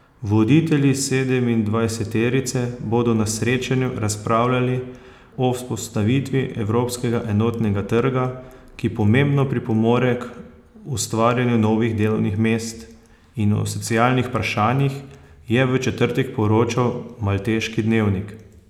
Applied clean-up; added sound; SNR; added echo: none; none; none; none.